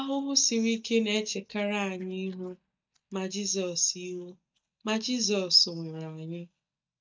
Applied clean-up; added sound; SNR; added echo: neural mask model DeepFilterNet 3.